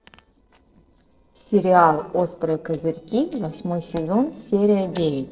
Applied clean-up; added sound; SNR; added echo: neural separator model SepFormer DNS4.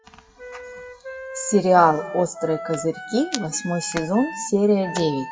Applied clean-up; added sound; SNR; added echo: classical method WPE with log-MMSE.